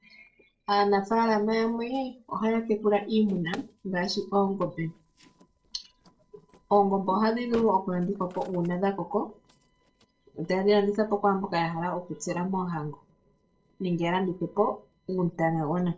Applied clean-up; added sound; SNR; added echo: neural separator model SepFormer DNS4.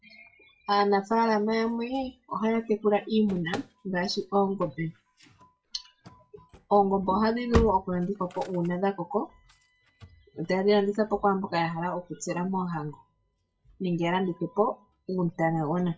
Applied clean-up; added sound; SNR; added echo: classical method WPE with log-MMSE.